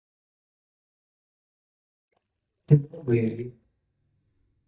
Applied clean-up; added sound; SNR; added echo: neural mask model DeepFilterNet 3.